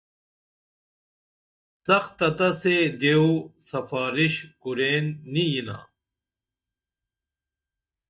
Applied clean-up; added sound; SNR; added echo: neural mask model DeepFilterNet 3.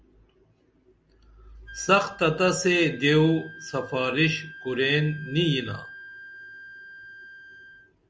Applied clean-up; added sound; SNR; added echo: none; Wind instrument, woodwind instrument; 18 dB; none.